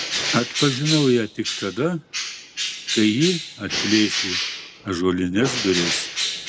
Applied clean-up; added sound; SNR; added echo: none; Bird; 4 dB; none.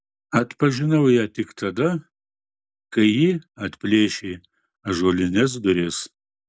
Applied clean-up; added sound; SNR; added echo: none; none; none; none.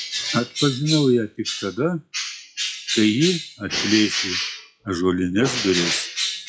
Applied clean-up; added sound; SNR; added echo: classical method log-MMSE.